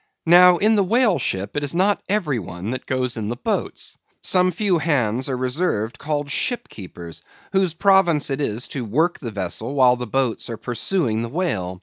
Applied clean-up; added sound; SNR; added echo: none; none; none; none.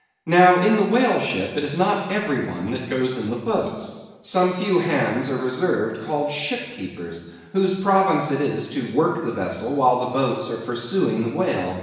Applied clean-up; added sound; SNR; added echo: none; none; none; reverberation time 1.1 s.